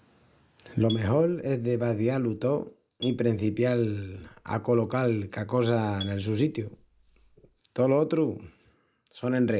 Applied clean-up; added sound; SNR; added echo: none; Marimba, xylophone; 20 dB; none.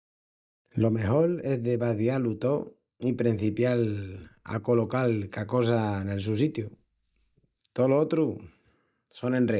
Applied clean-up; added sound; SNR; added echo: neural mask model DeepFilterNet 3.